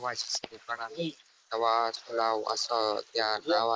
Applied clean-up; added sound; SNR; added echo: neural mask model Resemble Enhance denoiser.